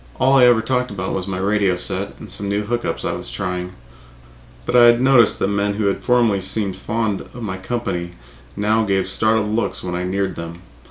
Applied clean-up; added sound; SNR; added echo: none; none; none; none.